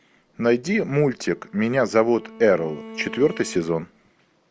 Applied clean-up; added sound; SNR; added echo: none; Bowed string instrument; 19 dB; none.